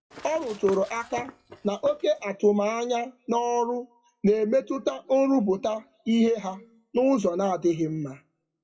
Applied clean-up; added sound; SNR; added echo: classical method WPE with log-MMSE.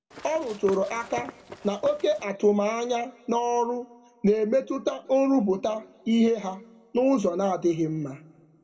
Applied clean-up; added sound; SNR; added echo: none; Run; 17 dB; reverberation time 1.1 s.